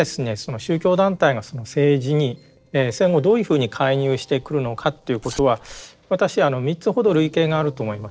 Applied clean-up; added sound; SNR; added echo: neural separator model SepFormer DNS4.